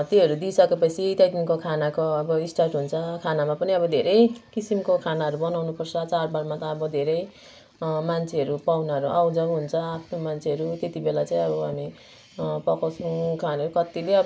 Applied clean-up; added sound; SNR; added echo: none; none; none; none.